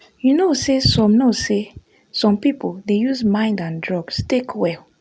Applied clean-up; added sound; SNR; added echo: none; none; none; none.